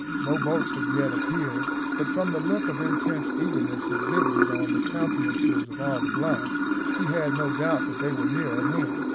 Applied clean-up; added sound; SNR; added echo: none; Sink (filling or washing) / Water; -5 dB; none.